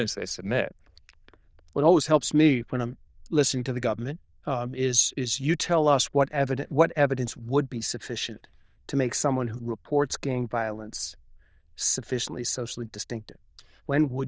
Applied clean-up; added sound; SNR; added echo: neural diffusion model UNIVERSE++.